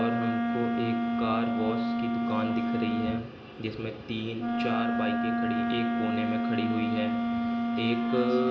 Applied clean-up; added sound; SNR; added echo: none; Wind instrument, woodwind instrument; -4 dB; reverberation time 1.6 s.